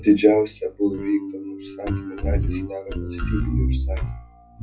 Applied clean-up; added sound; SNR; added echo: classical method WPE with log-MMSE.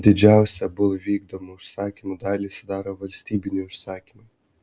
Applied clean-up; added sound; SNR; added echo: none; none; none; none.